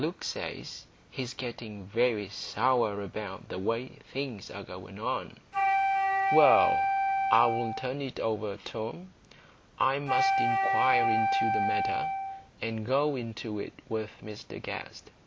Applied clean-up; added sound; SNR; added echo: none; Wind instrument, woodwind instrument; -4 dB; none.